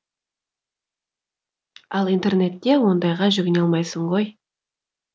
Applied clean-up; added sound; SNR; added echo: none; none; none; none.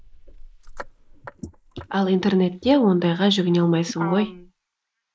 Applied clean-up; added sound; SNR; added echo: neural mask model Resemble Enhance denoiser.